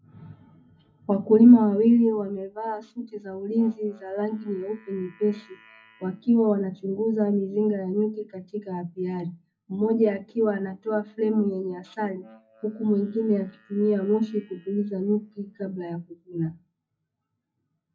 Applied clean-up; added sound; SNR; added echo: classical method WPE with log-MMSE.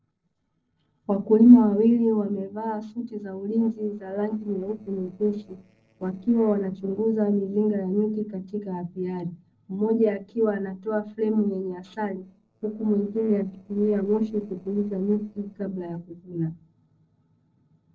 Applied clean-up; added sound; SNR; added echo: neural separator model SepFormer DNS4.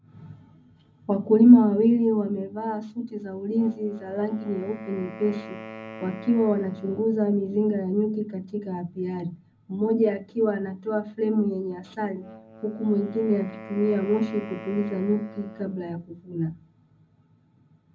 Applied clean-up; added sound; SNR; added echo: none; Wind instrument, woodwind instrument; 20 dB; reverberation time 0.4 s.